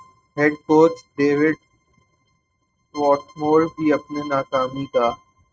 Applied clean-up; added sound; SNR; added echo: neural mask model RNNoise.